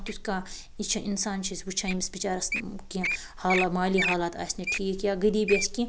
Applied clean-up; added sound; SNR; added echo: none; Wild animals; 6 dB; none.